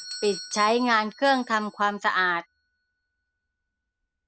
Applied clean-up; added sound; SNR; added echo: none; Doorbell; 16 dB; none.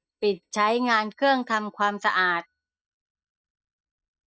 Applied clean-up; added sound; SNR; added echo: neural mask model DeepFilterNet 3.